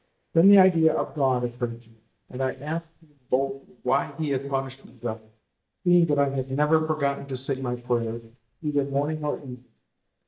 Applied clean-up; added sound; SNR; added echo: neural mask model DeepFilterNet 3.